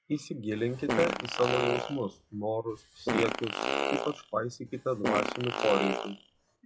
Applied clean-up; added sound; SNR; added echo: classical method log-MMSE.